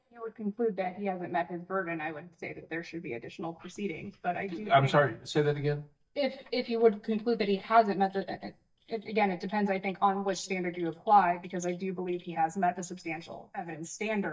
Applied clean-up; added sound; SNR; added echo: neural mask model DeepFilterNet 3.